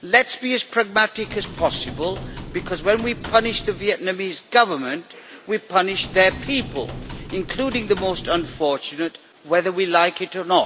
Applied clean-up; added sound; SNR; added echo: none; Computer keyboard; 15 dB; none.